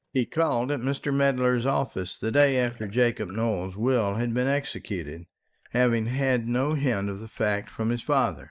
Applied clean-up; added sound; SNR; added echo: neural mask model DeepFilterNet 3.